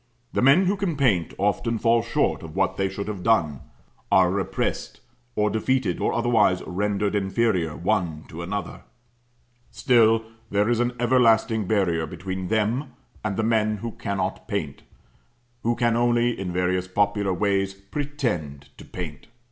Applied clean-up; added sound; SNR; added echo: none; none; none; none.